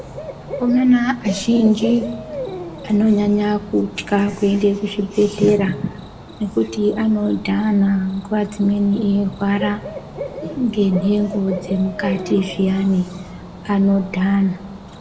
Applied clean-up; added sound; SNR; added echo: none; Cricket / Bird; 14 dB; reverberation time 0.7 s.